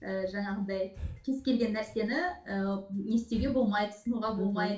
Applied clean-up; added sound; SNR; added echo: none; Breathing; 16 dB; reverberation time 0.4 s.